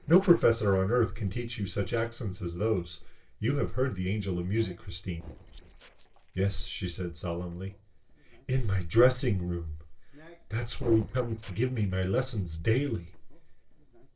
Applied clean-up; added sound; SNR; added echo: neural separator model SepFormer DNS4.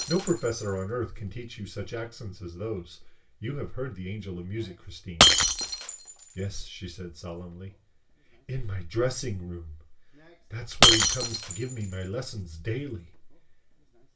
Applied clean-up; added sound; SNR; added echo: none; Shatter; -3 dB; reverberation time 0.2 s.